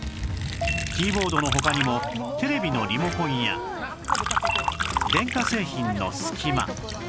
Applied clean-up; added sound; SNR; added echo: none; Liquid; 3 dB; none.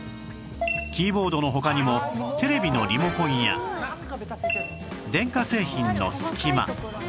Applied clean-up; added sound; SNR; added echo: none; none; none; none.